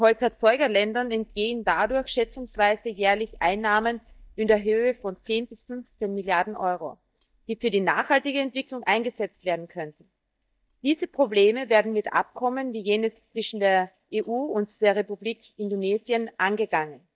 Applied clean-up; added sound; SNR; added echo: neural mask model DeepFilterNet 3.